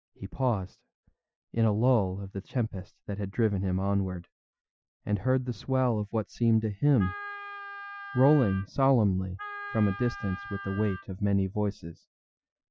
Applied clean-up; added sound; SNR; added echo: classical method Wiener filter.